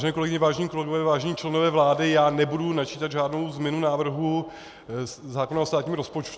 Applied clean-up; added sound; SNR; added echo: none; none; none; none.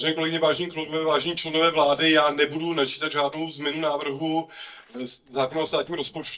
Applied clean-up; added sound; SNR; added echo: neural mask model DeepFilterNet 3.